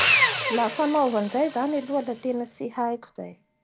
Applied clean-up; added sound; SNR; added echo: none; Sawing; 1 dB; none.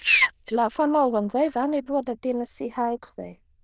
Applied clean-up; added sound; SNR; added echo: neural diffusion model UNIVERSE++.